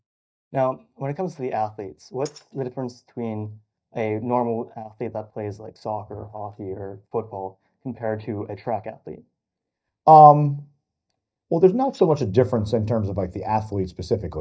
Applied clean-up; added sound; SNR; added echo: neural mask model DeepFilterNet 3.